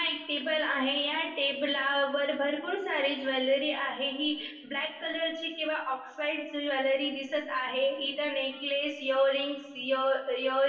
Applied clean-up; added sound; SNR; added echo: none; none; none; reverberation time 1.0 s.